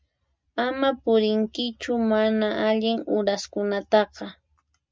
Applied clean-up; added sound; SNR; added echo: none; none; none; none.